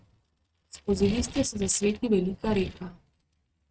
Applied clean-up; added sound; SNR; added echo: neural mask model RNNoise.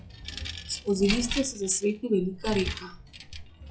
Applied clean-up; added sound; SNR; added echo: classical method log-MMSE.